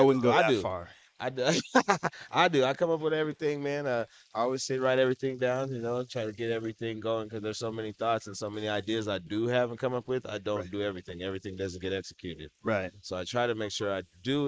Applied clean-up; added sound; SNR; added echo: neural mask model Resemble Enhance denoiser.